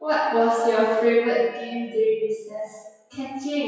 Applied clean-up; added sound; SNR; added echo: classical method WPE with log-MMSE.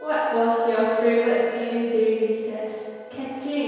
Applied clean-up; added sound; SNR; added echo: none; Wind instrument, woodwind instrument; 20 dB; reverberation time 1.9 s.